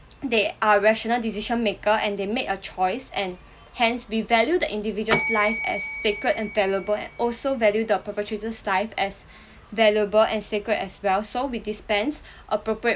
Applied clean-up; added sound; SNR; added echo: none; Bell; 13 dB; none.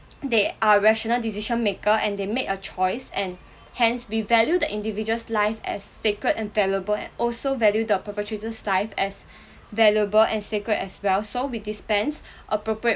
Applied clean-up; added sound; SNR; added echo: none; none; none; none.